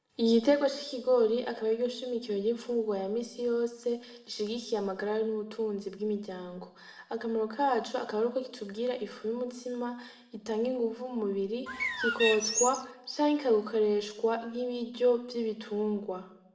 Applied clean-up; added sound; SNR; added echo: none; Bird; 1 dB; reverberation time 0.7 s.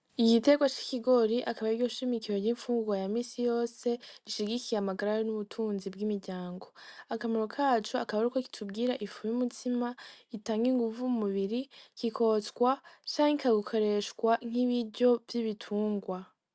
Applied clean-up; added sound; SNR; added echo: none; none; none; none.